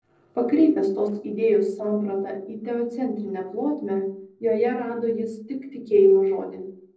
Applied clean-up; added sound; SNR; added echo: neural separator model SepFormer DNS4.